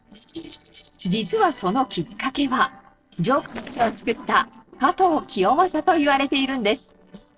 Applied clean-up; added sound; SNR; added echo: neural separator model SepFormer DNS4.